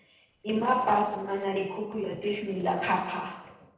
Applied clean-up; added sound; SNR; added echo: neural separator model SepFormer DNS4.